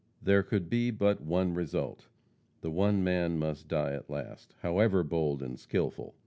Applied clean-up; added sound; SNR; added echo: none; none; none; none.